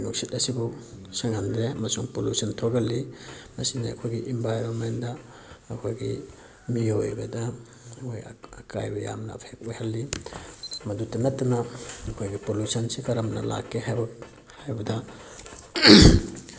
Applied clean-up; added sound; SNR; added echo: none; Camera; 20 dB; none.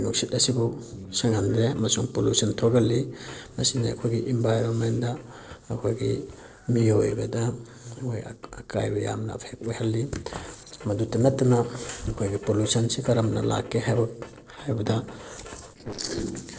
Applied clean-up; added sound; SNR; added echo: neural separator model SepFormer DNS4.